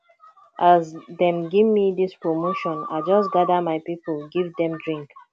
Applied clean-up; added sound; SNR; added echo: none; none; none; none.